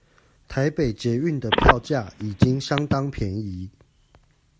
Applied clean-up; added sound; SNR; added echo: none; Telephone; -3 dB; none.